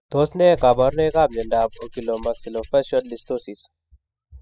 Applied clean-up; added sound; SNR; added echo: classical method spectral subtraction.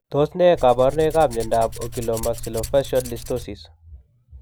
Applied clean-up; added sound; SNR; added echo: none; Tools; 11 dB; none.